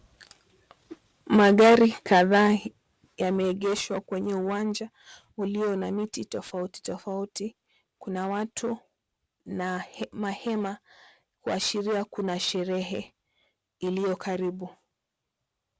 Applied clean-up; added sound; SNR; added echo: none; none; none; none.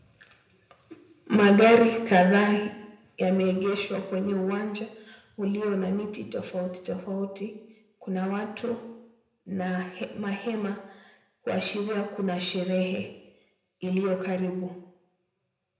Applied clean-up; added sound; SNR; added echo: none; none; none; reverberation time 0.8 s.